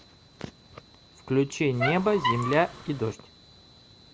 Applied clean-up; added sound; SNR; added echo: none; Squeak; 3 dB; none.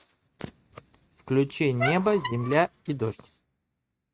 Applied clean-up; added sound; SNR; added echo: neural mask model RNNoise.